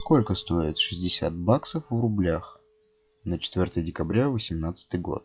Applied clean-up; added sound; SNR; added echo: classical method log-MMSE.